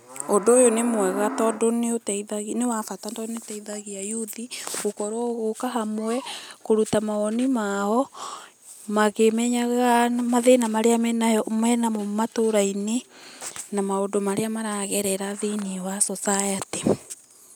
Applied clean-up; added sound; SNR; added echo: none; none; none; none.